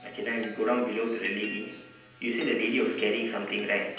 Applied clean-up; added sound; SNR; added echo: none; Chime; 17 dB; reverberation time 0.9 s.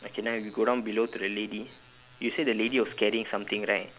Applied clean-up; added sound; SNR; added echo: none; none; none; none.